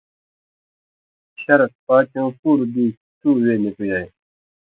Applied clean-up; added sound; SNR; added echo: none; none; none; none.